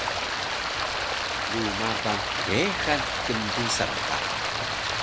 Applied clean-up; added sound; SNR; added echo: none; Stream; -4 dB; none.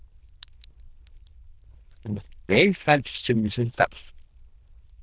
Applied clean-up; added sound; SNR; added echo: neural diffusion model UNIVERSE++.